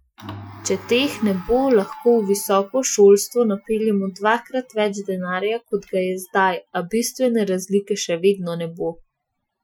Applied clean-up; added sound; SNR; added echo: classical method Wiener filter.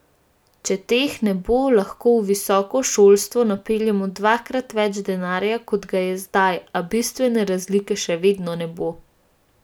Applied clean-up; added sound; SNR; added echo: none; none; none; none.